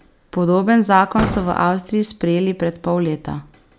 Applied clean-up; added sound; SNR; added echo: none; Slam / Car; 14 dB; none.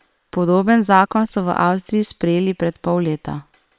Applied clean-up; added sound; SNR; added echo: neural separator model SepFormer WHAM!.